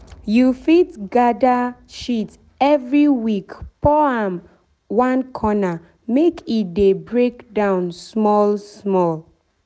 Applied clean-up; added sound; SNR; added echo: none; none; none; none.